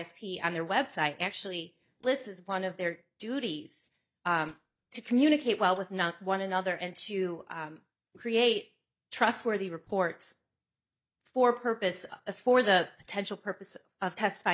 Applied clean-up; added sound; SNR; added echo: neural mask model DeepFilterNet 3.